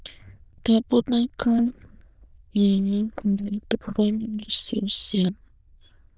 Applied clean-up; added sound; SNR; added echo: neural diffusion model UNIVERSE++.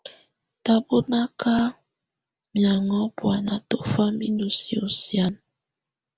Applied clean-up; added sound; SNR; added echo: none; none; none; none.